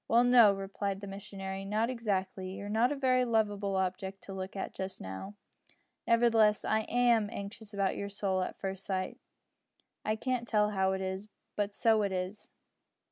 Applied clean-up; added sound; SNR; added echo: none; none; none; none.